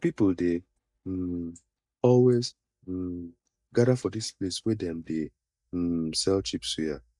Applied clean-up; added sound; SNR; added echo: neural mask model DeepFilterNet 3.